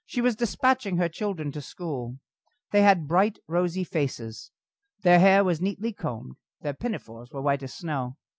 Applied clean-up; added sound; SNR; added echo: none; none; none; none.